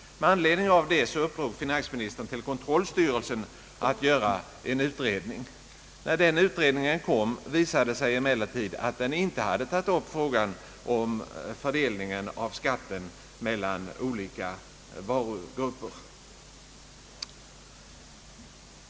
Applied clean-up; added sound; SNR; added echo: none; Bowed string instrument; 19 dB; none.